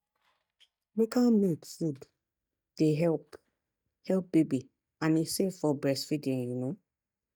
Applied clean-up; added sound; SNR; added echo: neural mask model DeepFilterNet 3.